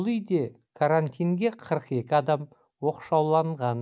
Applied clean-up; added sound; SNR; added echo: none; none; none; none.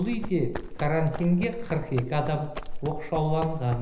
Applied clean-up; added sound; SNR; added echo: none; Run; 6 dB; reverberation time 1.4 s.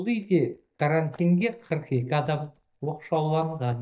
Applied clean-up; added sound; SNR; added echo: neural mask model DeepFilterNet 3.